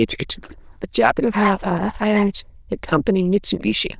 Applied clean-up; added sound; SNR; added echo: neural diffusion model UNIVERSE++.